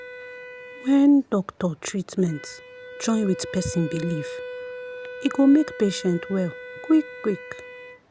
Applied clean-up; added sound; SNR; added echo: none; Wind instrument, woodwind instrument; 14 dB; none.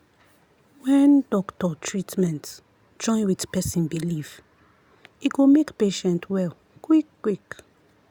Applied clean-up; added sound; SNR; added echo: none; none; none; none.